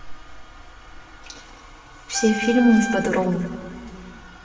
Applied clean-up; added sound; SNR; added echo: none; Wind instrument, woodwind instrument; 8 dB; reverberation time 1.8 s.